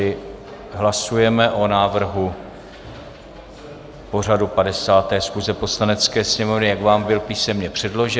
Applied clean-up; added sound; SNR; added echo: none; none; none; none.